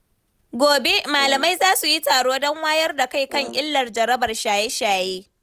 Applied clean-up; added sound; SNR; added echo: none; Brass instrument; 19 dB; none.